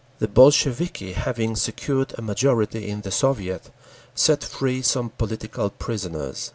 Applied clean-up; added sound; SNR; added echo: none; none; none; none.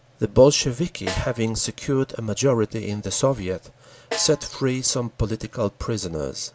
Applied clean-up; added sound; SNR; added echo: none; Snare drum; 15 dB; none.